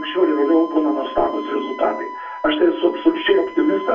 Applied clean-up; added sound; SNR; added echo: none; Wind instrument, woodwind instrument; 14 dB; reverberation time 0.3 s.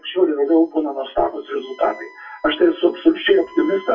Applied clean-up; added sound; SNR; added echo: classical method WPE with log-MMSE.